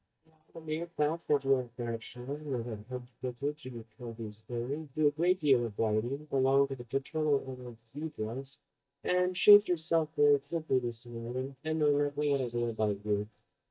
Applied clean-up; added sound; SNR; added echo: neural mask model DeepFilterNet 3.